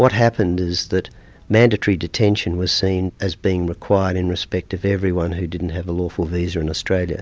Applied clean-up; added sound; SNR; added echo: none; none; none; none.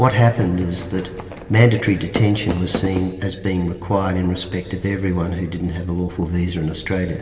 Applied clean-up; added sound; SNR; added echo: none; Fireworks; 11 dB; reverberation time 2.2 s.